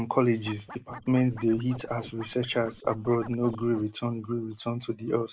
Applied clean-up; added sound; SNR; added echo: neural mask model Resemble Enhance denoiser.